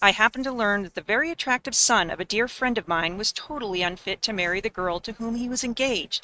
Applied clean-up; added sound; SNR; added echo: neural mask model RNNoise.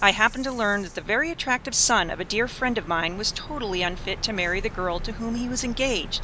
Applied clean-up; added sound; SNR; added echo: none; Bird vocalization, bird call, bird song; 11 dB; none.